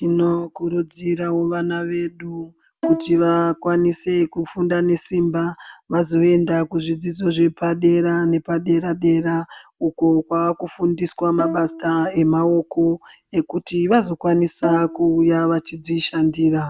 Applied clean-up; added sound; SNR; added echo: none; Bowed string instrument; 11 dB; none.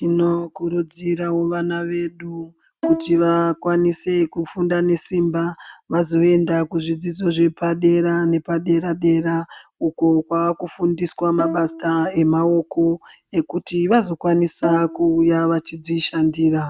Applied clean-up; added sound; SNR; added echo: neural mask model RNNoise.